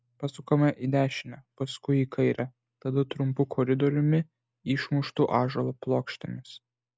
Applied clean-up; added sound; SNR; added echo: none; none; none; none.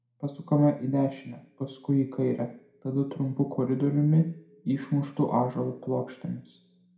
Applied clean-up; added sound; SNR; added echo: none; none; none; reverberation time 0.5 s.